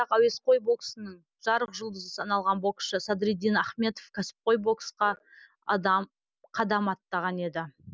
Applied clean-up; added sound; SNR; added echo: none; none; none; none.